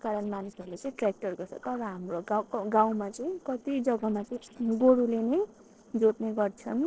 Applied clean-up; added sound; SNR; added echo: neural separator model SepFormer DNS4.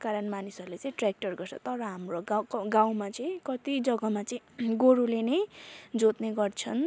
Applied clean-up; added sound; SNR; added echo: none; none; none; none.